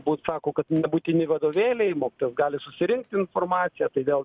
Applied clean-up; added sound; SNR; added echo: none; none; none; none.